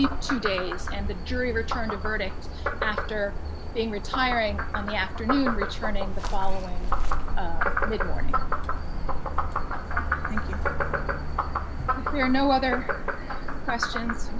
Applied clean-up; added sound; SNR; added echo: none; Frog; -5 dB; none.